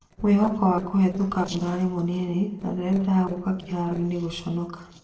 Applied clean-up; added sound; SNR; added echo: neural separator model SepFormer DNS4.